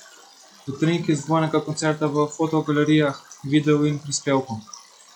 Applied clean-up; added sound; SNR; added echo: classical method log-MMSE.